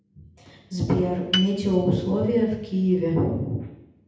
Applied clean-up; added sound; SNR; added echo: none; Piano; 9 dB; reverberation time 0.8 s.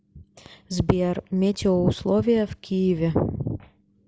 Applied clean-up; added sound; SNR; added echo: none; none; none; none.